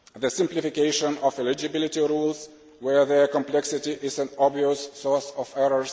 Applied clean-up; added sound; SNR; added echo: none; none; none; none.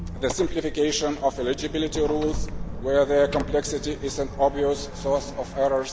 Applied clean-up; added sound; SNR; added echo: none; Squeak; 8 dB; none.